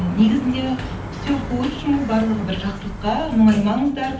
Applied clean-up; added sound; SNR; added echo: none; Sliding door; 11 dB; reverberation time 0.7 s.